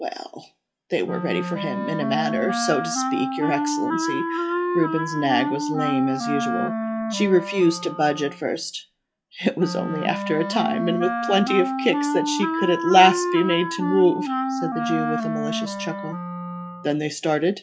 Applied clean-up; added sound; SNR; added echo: classical method log-MMSE.